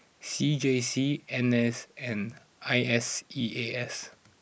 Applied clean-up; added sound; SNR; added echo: none; none; none; none.